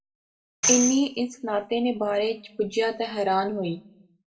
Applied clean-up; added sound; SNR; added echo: none; Tambourine; 3 dB; reverberation time 0.4 s.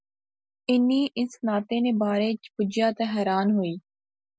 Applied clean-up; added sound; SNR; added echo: none; none; none; none.